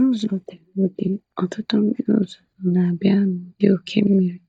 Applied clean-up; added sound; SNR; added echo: neural mask model DeepFilterNet 3.